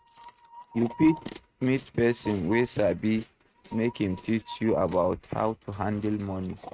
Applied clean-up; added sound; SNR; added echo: neural mask model RNNoise.